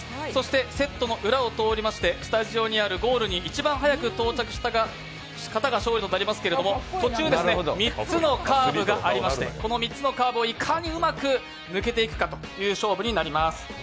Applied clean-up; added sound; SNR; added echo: none; none; none; none.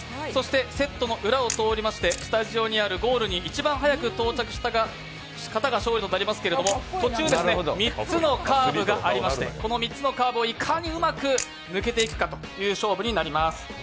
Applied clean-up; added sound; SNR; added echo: none; Camera; 14 dB; none.